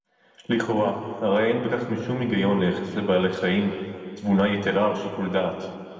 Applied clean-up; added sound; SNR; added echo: none; none; none; reverberation time 2.3 s.